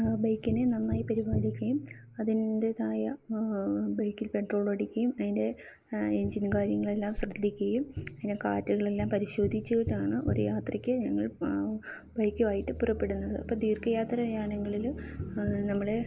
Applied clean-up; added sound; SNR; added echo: none; Tap; 11 dB; none.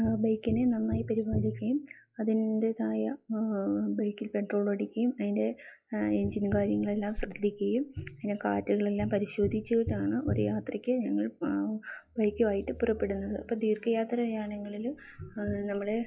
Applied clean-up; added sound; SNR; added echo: classical method log-MMSE.